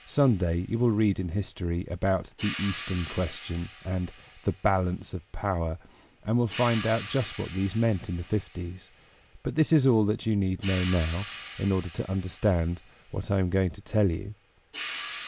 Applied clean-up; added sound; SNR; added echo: none; Hi-hat; 13 dB; none.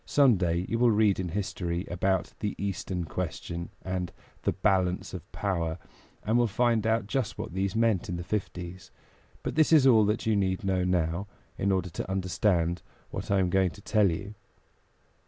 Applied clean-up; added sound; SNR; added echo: none; none; none; none.